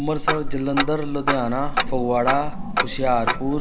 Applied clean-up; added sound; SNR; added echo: none; Tick-tock; 0 dB; none.